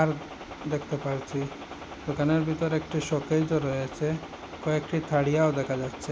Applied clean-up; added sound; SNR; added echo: none; Gunshot, gunfire; 16 dB; none.